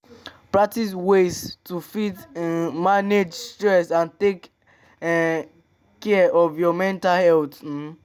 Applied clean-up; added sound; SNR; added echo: none; none; none; none.